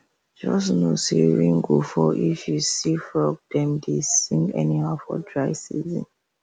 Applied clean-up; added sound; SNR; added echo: none; none; none; none.